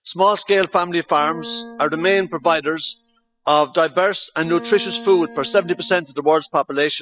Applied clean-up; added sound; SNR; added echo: classical method spectral subtraction.